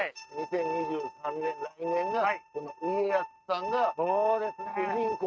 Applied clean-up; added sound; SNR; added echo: neural mask model RNNoise.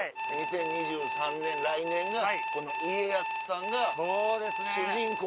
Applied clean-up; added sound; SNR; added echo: none; Alarm; 1 dB; none.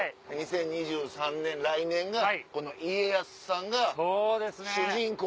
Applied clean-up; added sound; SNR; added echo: none; none; none; none.